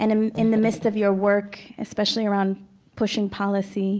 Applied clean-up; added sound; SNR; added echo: none; none; none; none.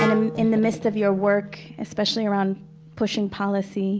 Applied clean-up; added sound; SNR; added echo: none; Wind instrument, woodwind instrument; 11 dB; none.